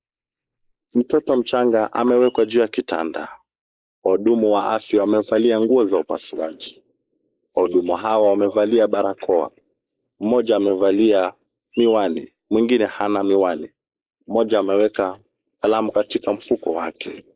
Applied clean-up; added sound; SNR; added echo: neural mask model Resemble Enhance denoiser.